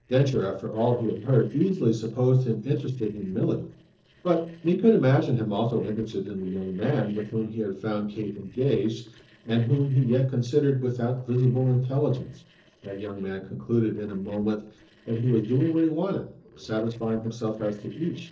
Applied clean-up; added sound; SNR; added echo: neural separator model SepFormer DNS4.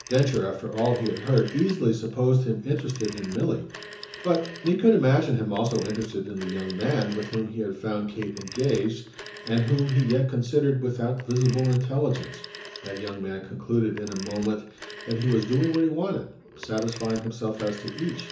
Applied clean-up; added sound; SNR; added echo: none; Telephone; 17 dB; reverberation time 0.7 s.